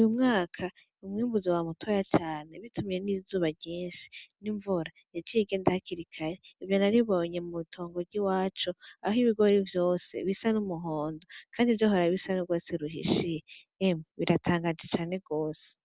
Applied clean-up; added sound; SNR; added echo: none; none; none; none.